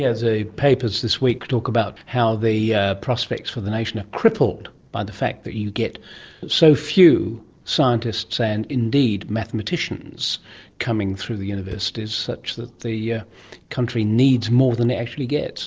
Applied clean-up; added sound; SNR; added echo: neural separator model SepFormer DNS4.